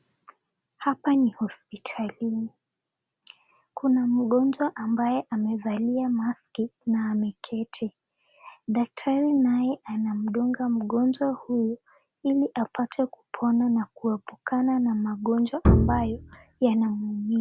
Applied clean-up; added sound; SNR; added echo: none; Bowed string instrument; -2 dB; none.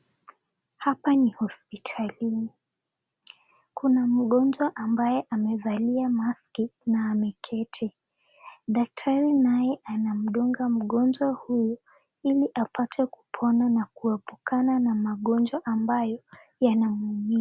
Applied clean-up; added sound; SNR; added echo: none; none; none; none.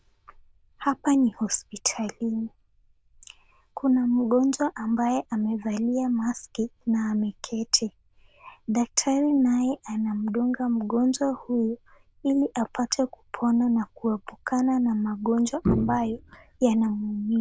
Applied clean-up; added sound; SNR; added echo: neural diffusion model UNIVERSE++.